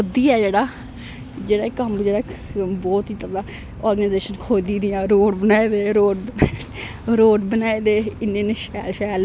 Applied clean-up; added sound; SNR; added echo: none; none; none; none.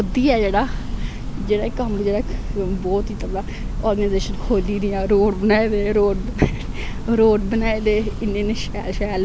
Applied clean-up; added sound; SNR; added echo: none; Church bell; 5 dB; none.